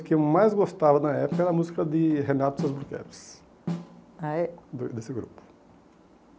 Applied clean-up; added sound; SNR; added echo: none; Snare drum; 11 dB; none.